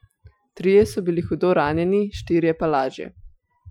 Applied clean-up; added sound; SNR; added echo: classical method Wiener filter.